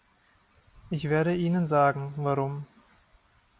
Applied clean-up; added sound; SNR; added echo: none; none; none; none.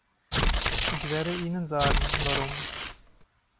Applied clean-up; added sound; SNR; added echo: none; Tearing; -5 dB; none.